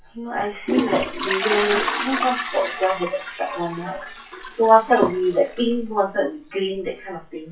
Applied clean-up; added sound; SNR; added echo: classical method WPE with log-MMSE.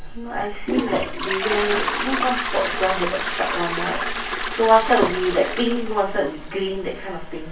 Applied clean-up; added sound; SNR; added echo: none; Toilet flush; 4 dB; reverberation time 0.3 s.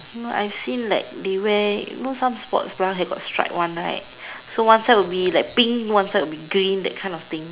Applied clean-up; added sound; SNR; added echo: none; none; none; none.